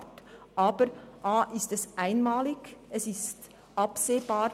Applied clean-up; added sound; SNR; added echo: none; none; none; none.